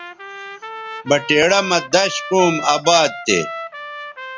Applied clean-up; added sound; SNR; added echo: none; Trumpet; 12 dB; none.